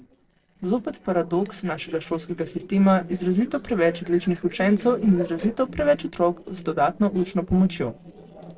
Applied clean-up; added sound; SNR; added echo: neural separator model SepFormer DNS4.